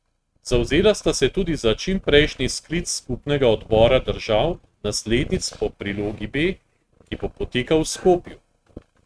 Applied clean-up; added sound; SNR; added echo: neural mask model RNNoise.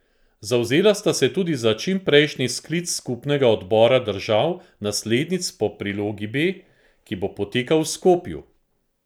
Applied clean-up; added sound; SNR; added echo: none; none; none; none.